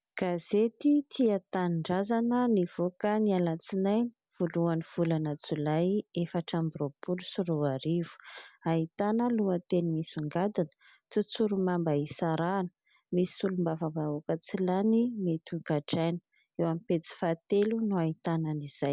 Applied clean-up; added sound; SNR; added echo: none; none; none; none.